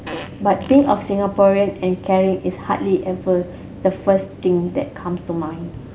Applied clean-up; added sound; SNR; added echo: none; Fart; 16 dB; none.